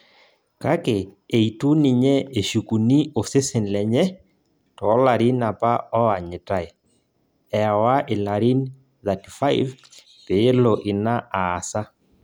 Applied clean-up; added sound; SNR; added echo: none; none; none; none.